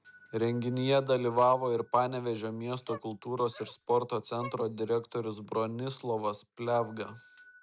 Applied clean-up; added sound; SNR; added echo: none; Bell / Doorbell + Dog; 17 dB; none.